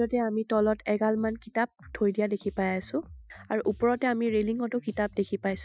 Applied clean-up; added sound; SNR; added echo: classical method Wiener filter.